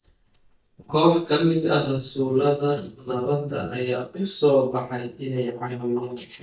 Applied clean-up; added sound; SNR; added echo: neural mask model DeepFilterNet 3.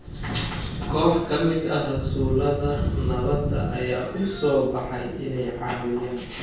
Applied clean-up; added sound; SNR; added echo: none; Thunder / Rain; 5 dB; reverberation time 0.6 s.